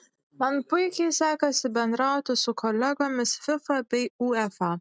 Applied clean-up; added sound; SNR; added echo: none; none; none; none.